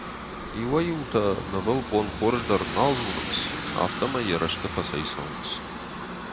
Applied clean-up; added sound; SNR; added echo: none; Aircraft; 5 dB; none.